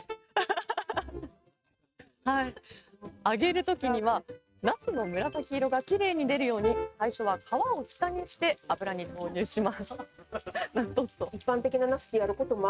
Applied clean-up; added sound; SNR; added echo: neural mask model RNNoise.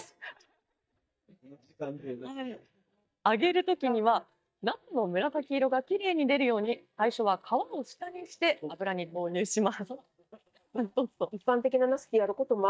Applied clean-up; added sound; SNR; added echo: neural mask model DeepFilterNet 3.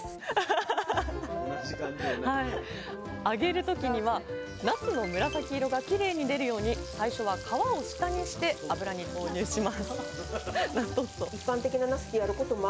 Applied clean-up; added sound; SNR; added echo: none; none; none; none.